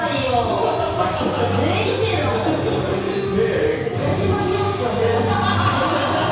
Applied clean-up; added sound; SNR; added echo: none; none; none; reverberation time 1.0 s.